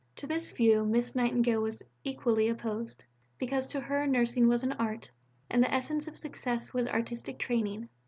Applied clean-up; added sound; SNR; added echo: none; none; none; none.